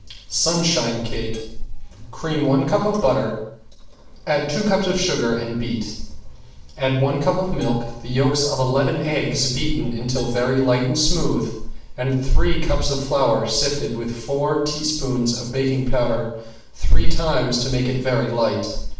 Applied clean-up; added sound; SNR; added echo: neural separator model SepFormer DNS4.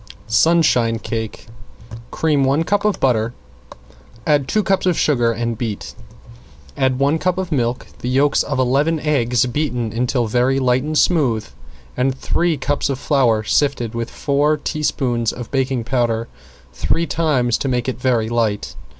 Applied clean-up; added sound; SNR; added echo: none; none; none; none.